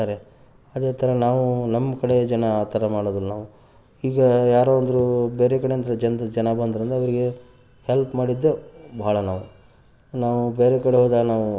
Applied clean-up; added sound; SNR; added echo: none; none; none; none.